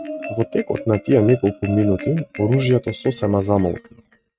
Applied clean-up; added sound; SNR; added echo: neural mask model RNNoise.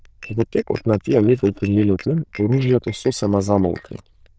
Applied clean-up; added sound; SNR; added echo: neural diffusion model UNIVERSE++.